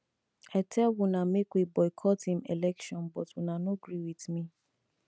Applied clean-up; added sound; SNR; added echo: none; none; none; none.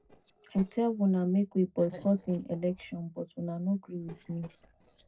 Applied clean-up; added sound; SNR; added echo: neural separator model SepFormer DNS4.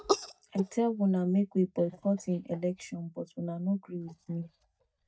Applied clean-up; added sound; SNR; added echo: neural mask model DeepFilterNet 3.